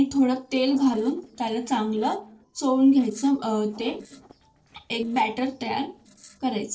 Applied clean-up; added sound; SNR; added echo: neural separator model SepFormer DNS4.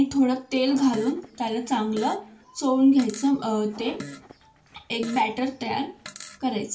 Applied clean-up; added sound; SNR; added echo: none; Fart; 19 dB; reverberation time 0.3 s.